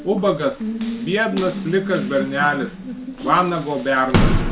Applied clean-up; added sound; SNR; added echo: none; Water tap, faucet; 2 dB; none.